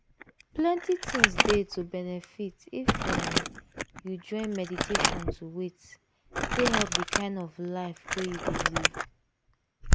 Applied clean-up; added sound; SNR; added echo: none; Crumpling, crinkling; -3 dB; none.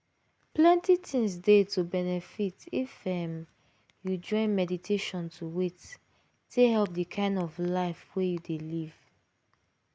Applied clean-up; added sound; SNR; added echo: none; none; none; none.